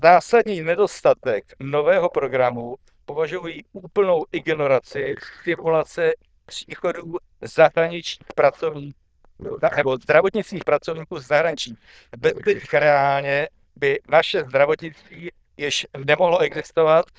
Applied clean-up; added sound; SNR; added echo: neural diffusion model UNIVERSE++.